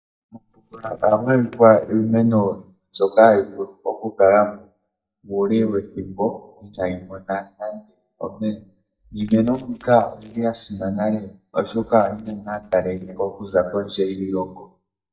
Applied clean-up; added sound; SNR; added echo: neural mask model DeepFilterNet 3.